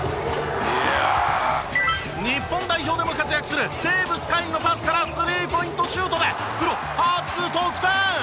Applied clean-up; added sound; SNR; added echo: none; none; none; none.